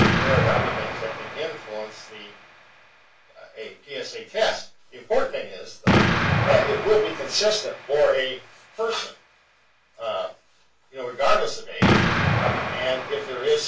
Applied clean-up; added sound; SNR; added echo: none; Explosion; 0 dB; reverberation time 0.2 s.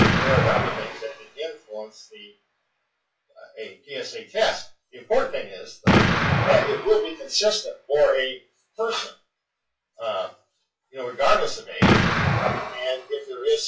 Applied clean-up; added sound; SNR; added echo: classical method WPE with log-MMSE.